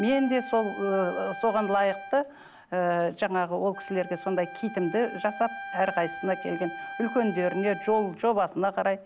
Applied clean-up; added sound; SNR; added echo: none; Wind instrument, woodwind instrument; 13 dB; none.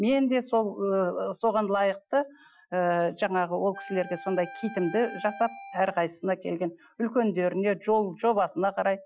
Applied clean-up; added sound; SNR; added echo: classical method Wiener filter.